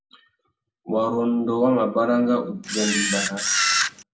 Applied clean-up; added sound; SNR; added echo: none; Camera; -1 dB; reverberation time 0.5 s.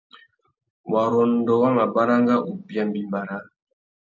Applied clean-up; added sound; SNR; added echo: none; none; none; none.